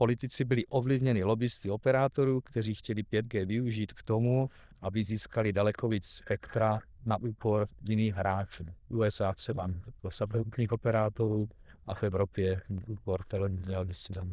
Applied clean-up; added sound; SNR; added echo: neural diffusion model UNIVERSE++.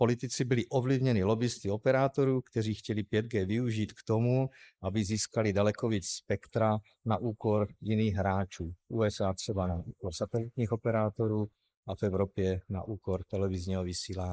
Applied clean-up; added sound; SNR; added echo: neural mask model Resemble Enhance denoiser.